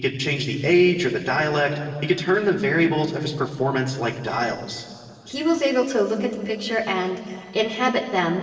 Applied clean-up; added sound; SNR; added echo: neural separator model SepFormer DNS4.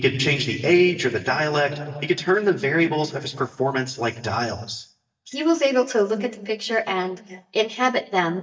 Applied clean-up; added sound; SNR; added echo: neural mask model DeepFilterNet 3.